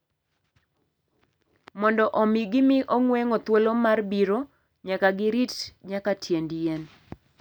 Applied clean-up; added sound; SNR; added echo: none; none; none; none.